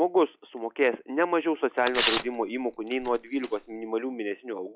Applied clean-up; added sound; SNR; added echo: classical method log-MMSE.